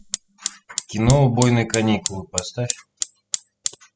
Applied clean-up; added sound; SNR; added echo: classical method spectral subtraction.